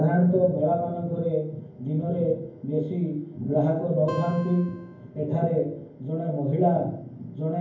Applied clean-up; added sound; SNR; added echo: none; Acoustic guitar; 13 dB; reverberation time 0.9 s.